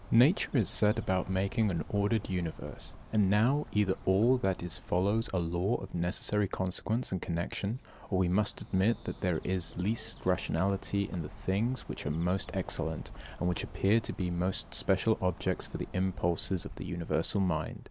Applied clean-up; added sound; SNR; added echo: none; Bird; 17 dB; none.